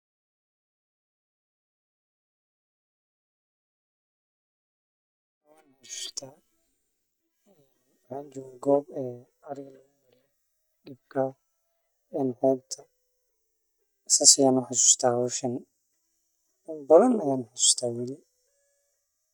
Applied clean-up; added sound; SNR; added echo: neural mask model DeepFilterNet 3.